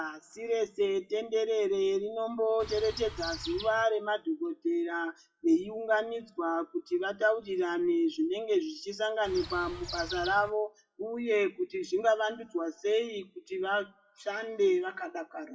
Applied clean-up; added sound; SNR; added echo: classical method WPE with log-MMSE.